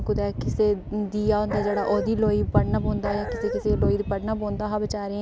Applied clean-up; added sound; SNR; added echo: none; Dog; 7 dB; none.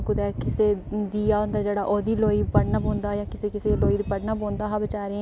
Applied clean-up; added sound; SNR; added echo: none; none; none; none.